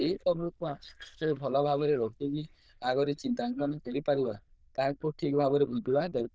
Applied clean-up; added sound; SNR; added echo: neural diffusion model UNIVERSE++.